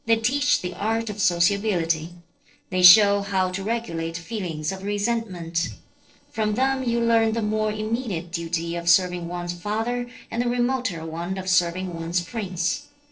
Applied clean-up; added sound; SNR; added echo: neural separator model SepFormer DNS4.